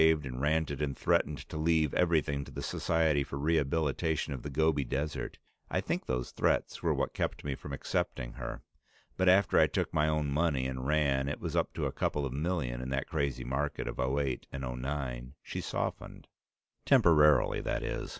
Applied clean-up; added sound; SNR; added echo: none; none; none; none.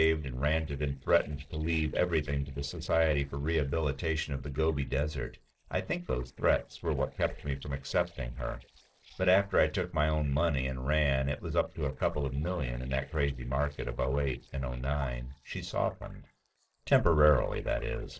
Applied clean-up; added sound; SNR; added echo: neural separator model SepFormer DNS4.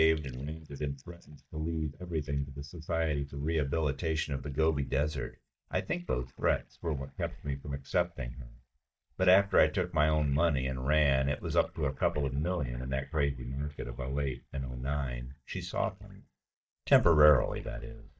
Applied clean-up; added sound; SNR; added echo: neural mask model DeepFilterNet 3.